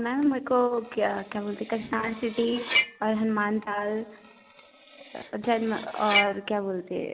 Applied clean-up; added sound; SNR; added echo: none; Cutlery, silverware; 7 dB; none.